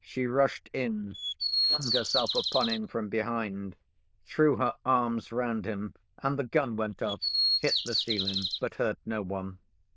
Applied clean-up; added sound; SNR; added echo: neural diffusion model UNIVERSE++.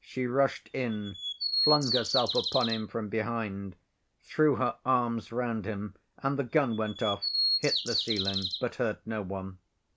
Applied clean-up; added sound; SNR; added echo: none; Bird vocalization, bird call, bird song; 2 dB; none.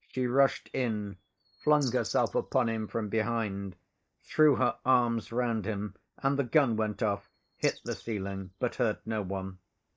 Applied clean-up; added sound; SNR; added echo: neural mask model DeepFilterNet 3.